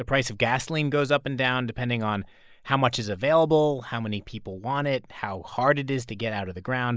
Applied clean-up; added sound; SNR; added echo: neural mask model Resemble Enhance denoiser.